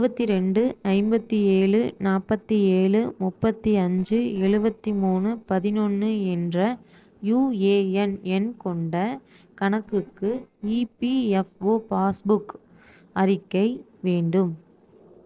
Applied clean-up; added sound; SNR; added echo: neural separator model SepFormer DNS4.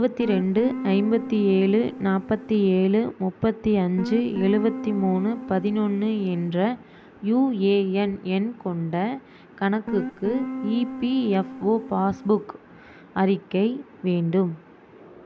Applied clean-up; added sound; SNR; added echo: none; Guitar; 10 dB; none.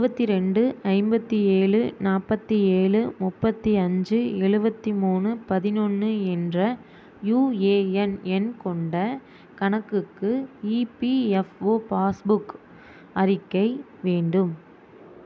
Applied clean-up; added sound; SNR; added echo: none; none; none; none.